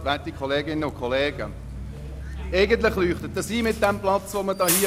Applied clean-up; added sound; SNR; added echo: none; Bus; 8 dB; none.